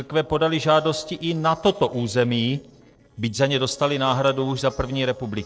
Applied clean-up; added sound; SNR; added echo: neural separator model SepFormer DNS4.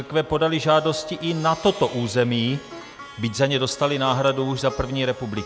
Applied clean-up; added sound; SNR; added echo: none; Plucked string instrument; 19 dB; none.